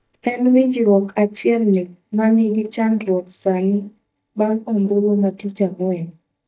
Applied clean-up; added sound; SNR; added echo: neural mask model DeepFilterNet 3.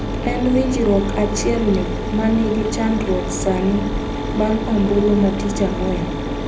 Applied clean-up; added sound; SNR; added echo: none; Mechanisms; 3 dB; reverberation time 0.5 s.